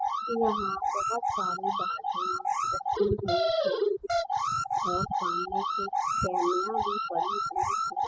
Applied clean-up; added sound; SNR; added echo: classical method spectral subtraction.